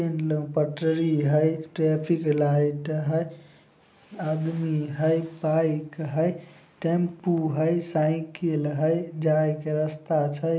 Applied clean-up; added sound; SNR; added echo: none; none; none; none.